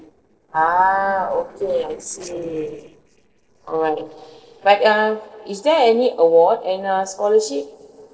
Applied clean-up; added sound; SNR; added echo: neural separator model SepFormer DNS4.